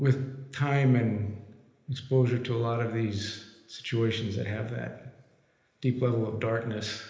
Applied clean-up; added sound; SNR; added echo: none; none; none; reverberation time 1.0 s.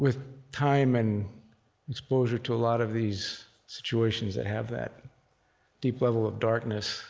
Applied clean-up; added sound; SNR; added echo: none; none; none; none.